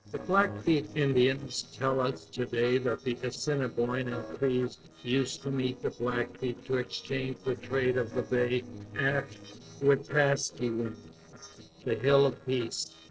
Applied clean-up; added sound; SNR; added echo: neural separator model SepFormer DNS4.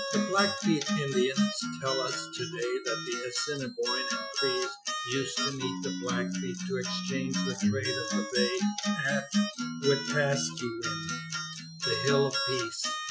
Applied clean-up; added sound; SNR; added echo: classical method Wiener filter.